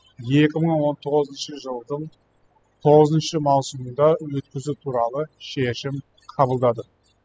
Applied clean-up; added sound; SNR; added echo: classical method spectral subtraction.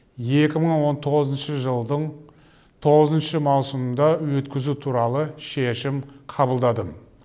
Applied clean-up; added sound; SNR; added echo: none; none; none; none.